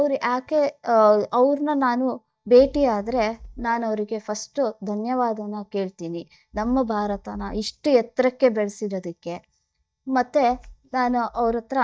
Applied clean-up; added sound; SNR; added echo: neural mask model DeepFilterNet 3.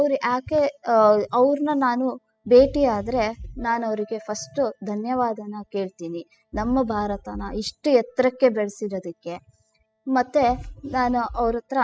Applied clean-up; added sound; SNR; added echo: classical method spectral subtraction.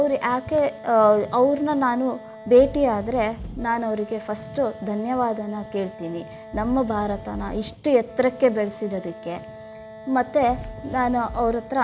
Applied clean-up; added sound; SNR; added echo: none; Fireworks + Wind instrument, woodwind instrument; 15 dB; none.